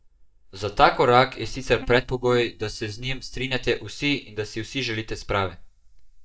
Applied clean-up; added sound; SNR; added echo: neural mask model DeepFilterNet 3.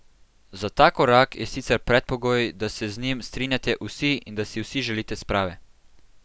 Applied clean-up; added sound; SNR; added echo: none; none; none; none.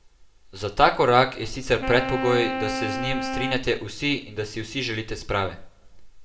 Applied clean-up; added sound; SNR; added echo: none; Wind instrument, woodwind instrument; 6 dB; reverberation time 0.4 s.